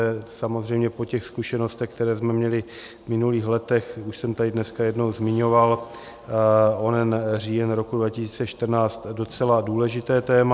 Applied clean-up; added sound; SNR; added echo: none; none; none; none.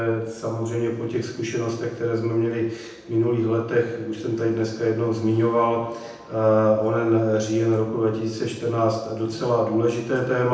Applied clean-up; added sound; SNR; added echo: none; none; none; reverberation time 0.9 s.